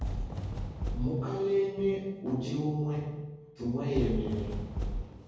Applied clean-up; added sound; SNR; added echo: none; Fireworks; 4 dB; reverberation time 1.3 s.